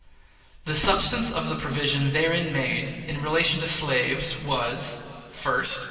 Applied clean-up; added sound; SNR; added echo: none; Gunshot, gunfire; 13 dB; reverberation time 2.5 s.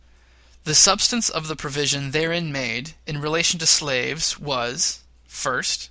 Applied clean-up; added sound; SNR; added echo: none; none; none; none.